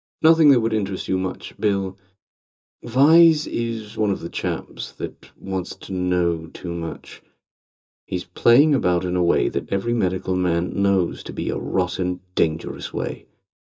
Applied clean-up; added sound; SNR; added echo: none; none; none; reverberation time 0.2 s.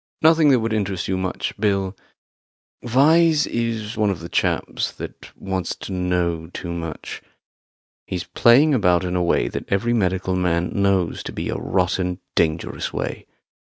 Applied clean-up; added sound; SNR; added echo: none; none; none; none.